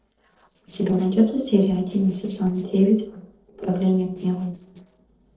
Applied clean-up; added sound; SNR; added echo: neural separator model SepFormer DNS4.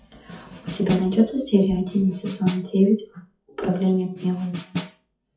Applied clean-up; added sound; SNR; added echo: classical method WPE with log-MMSE.